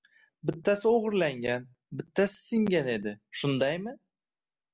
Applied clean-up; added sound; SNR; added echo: none; none; none; none.